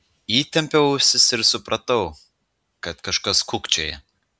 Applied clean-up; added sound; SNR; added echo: none; none; none; none.